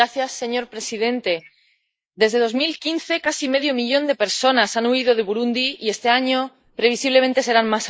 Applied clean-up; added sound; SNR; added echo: neural mask model Resemble Enhance denoiser.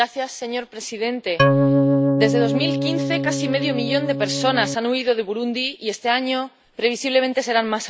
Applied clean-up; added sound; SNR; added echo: none; Organ; -3 dB; none.